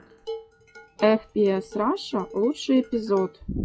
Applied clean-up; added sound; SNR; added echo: classical method log-MMSE.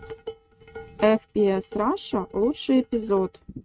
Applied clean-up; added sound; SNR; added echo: neural mask model RNNoise.